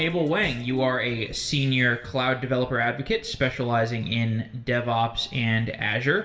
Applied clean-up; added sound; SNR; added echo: none; Brass instrument; 19 dB; reverberation time 0.7 s.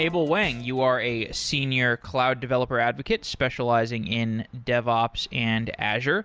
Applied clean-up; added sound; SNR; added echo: none; none; none; none.